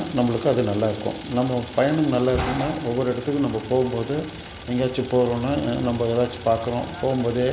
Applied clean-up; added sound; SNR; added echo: none; Idling; 15 dB; none.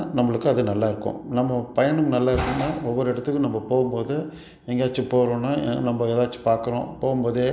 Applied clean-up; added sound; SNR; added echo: none; none; none; none.